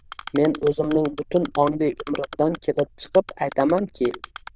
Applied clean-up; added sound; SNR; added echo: neural diffusion model UNIVERSE++.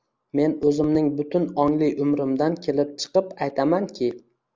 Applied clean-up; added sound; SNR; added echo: none; none; none; none.